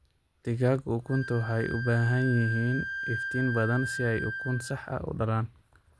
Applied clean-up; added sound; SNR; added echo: none; Wind instrument, woodwind instrument; 8 dB; none.